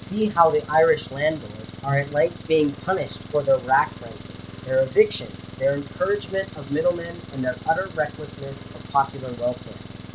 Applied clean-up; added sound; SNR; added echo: none; Engine; 14 dB; none.